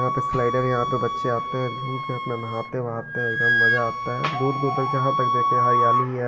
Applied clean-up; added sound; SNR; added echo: none; Wind instrument, woodwind instrument; -2 dB; reverberation time 2.7 s.